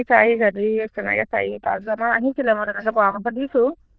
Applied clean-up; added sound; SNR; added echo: neural diffusion model UNIVERSE++.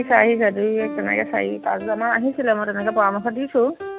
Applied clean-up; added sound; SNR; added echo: none; Piano; 15 dB; none.